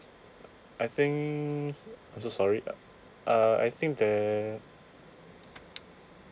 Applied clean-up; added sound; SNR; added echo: none; none; none; none.